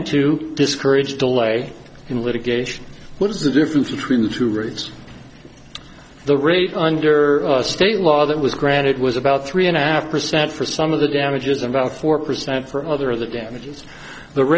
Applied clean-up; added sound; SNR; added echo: none; none; none; none.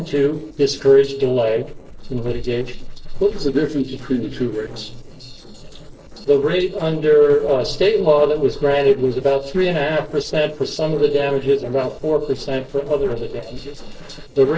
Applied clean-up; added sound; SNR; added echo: neural separator model SepFormer DNS4.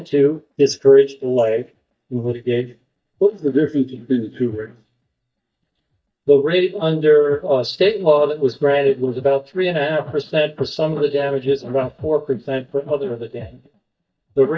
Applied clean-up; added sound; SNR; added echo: neural mask model DeepFilterNet 3.